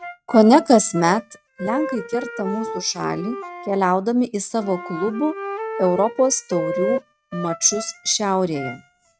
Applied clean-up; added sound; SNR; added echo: neural mask model RNNoise.